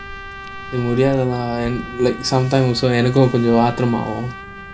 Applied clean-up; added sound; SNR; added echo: none; Drip / Water + Trumpet; 14 dB; none.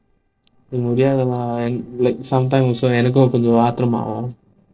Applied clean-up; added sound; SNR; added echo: neural separator model SepFormer DNS4.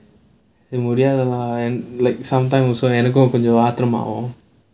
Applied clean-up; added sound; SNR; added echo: none; none; none; none.